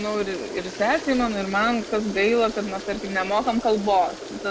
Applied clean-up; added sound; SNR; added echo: none; Toilet flush; 12 dB; none.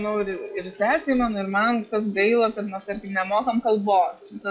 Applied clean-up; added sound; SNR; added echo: classical method log-MMSE.